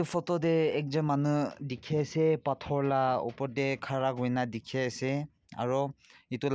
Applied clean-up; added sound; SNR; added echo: none; none; none; none.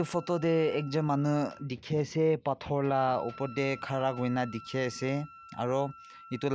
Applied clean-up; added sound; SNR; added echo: none; Wind instrument, woodwind instrument; 20 dB; none.